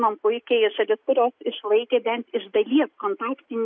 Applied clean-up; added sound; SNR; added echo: none; none; none; none.